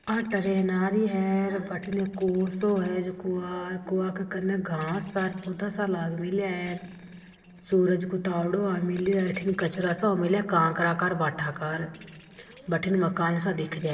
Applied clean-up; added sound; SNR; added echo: neural separator model SepFormer DNS4.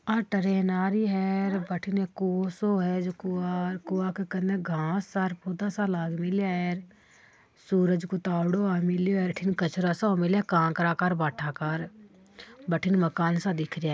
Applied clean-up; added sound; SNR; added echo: none; none; none; none.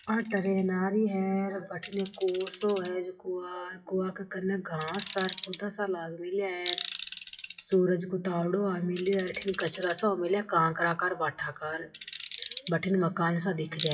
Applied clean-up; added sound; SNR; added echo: classical method WPE with log-MMSE.